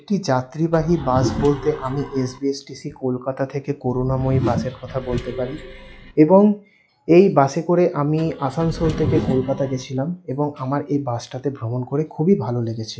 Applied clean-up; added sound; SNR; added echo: classical method log-MMSE.